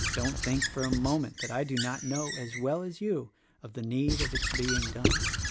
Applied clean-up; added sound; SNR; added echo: none; Squeak / Writing; 1 dB; none.